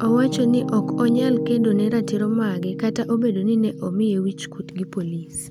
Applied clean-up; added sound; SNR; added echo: none; Piano; 7 dB; none.